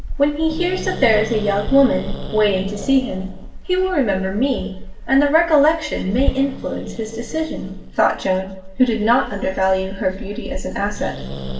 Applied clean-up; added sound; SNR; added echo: none; Growling; 8 dB; reverberation time 0.7 s.